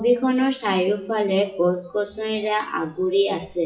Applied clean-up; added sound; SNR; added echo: classical method WPE with log-MMSE.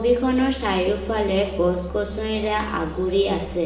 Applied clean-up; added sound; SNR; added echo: none; Musical instrument; 13 dB; reverberation time 1.0 s.